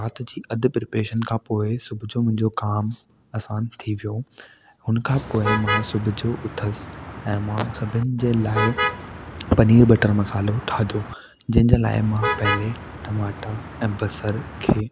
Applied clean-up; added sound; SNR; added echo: none; Motor vehicle (road); 7 dB; none.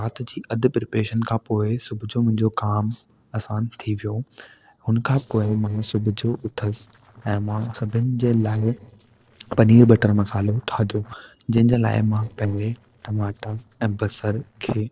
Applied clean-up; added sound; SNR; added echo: neural separator model SepFormer DNS4.